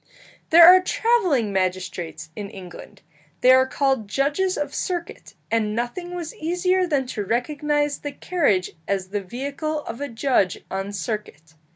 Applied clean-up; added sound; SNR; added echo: none; none; none; none.